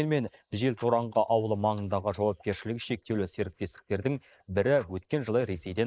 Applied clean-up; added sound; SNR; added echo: neural mask model Resemble Enhance denoiser.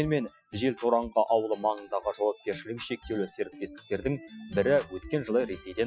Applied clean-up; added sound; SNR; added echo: classical method Wiener filter.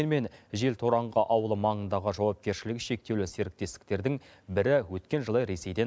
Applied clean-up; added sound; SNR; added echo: none; none; none; none.